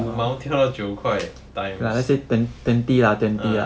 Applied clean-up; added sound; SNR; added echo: none; none; none; none.